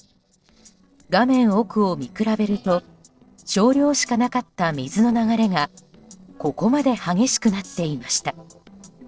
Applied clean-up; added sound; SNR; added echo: neural separator model SepFormer DNS4.